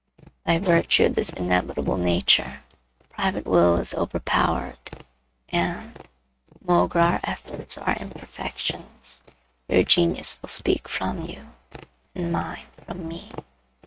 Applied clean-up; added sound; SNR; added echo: neural mask model RNNoise.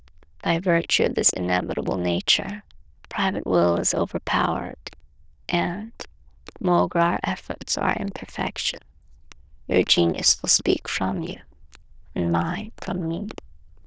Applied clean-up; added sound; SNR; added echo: neural diffusion model UNIVERSE++.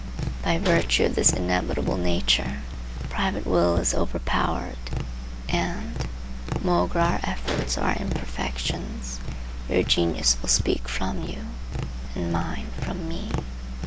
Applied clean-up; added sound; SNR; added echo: none; Tap; 9 dB; none.